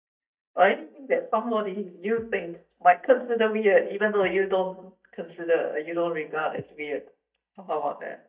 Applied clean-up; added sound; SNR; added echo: neural mask model DeepFilterNet 3.